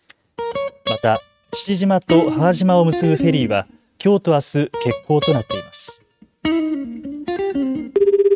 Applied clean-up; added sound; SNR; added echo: neural mask model RNNoise.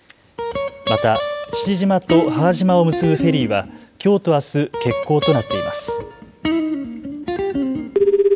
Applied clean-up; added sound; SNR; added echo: none; Guitar; 5 dB; none.